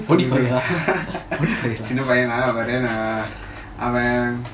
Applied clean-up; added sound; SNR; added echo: none; none; none; none.